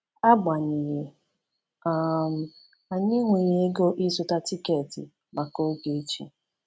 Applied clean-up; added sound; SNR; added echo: none; none; none; none.